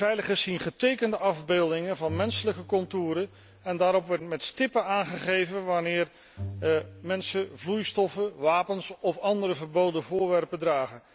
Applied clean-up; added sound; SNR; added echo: none; Bowed string instrument; 17 dB; none.